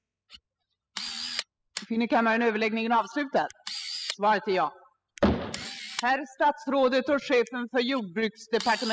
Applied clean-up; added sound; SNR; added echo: classical method spectral subtraction.